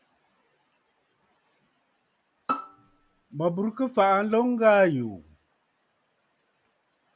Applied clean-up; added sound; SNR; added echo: none; Bowed string instrument; 8 dB; none.